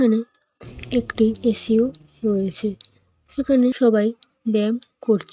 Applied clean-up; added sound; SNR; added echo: neural mask model RNNoise.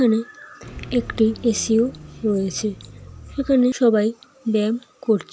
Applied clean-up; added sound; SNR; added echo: none; Car; 16 dB; none.